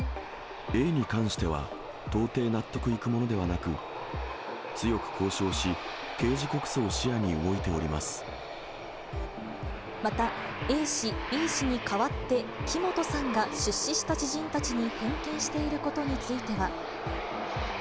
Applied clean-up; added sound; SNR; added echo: none; Aircraft; 8 dB; none.